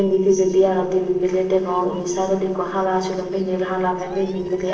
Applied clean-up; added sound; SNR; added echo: neural separator model SepFormer DNS4.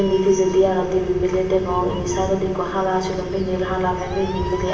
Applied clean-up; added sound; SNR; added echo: none; Meow; 12 dB; reverberation time 1.0 s.